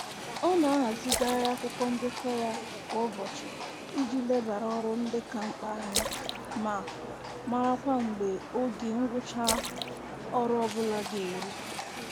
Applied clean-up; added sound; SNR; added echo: none; Splash, splatter + Livestock, farm animals, working animals; 6 dB; none.